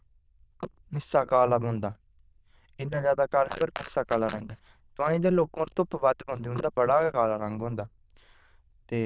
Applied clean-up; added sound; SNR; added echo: neural diffusion model UNIVERSE++.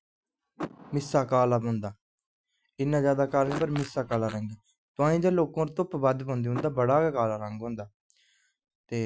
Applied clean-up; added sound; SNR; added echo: classical method Wiener filter.